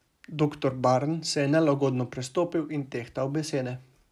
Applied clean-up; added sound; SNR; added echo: none; none; none; none.